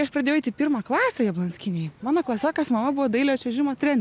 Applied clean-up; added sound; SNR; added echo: none; none; none; none.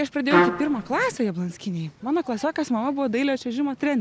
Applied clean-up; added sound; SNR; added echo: none; Trumpet; -2 dB; none.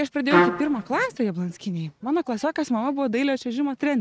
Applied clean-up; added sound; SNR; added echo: neural mask model RNNoise.